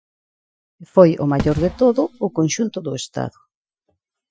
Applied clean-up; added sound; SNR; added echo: classical method Wiener filter.